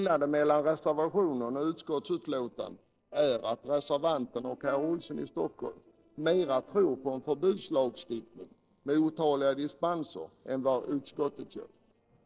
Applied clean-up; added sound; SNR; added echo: neural separator model SepFormer DNS4.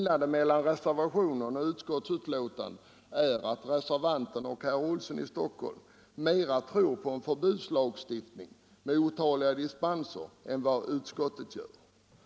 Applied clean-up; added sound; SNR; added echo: none; none; none; none.